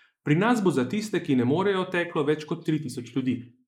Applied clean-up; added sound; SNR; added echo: neural mask model Resemble Enhance denoiser.